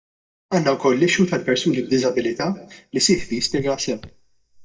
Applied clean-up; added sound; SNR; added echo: neural mask model DeepFilterNet 3.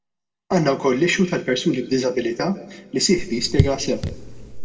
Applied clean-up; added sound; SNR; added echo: none; Raindrop / Drip; 2 dB; reverberation time 1.3 s.